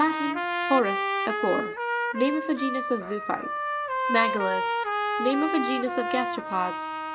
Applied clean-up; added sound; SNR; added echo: none; Trumpet; 0 dB; none.